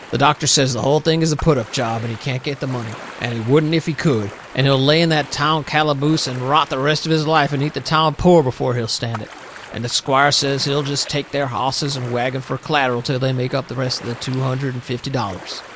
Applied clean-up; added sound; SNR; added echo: none; Ocean; 19 dB; none.